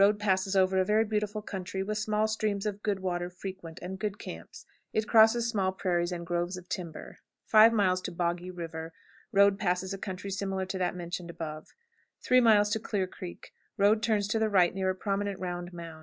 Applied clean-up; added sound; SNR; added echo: none; none; none; none.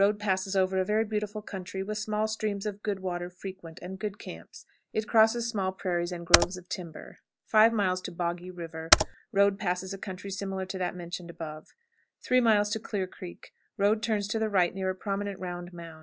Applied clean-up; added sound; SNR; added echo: none; Computer keyboard; 0 dB; none.